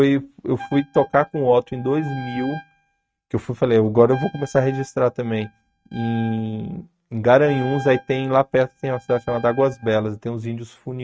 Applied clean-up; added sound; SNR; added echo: neural mask model RNNoise.